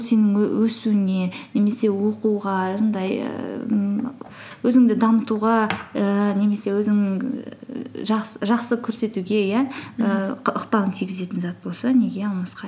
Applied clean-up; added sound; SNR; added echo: none; none; none; none.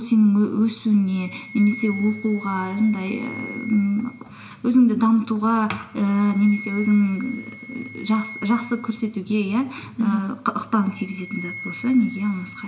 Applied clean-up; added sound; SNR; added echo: none; Wind instrument, woodwind instrument; 18 dB; reverberation time 1.4 s.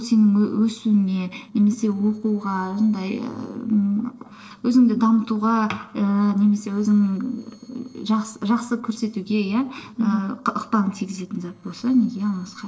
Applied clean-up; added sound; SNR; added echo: neural separator model SepFormer DNS4.